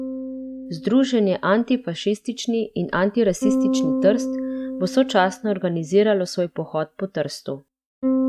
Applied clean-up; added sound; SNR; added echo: neural mask model RNNoise.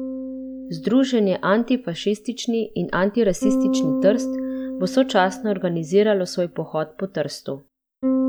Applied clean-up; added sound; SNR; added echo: none; Bass guitar; 5 dB; none.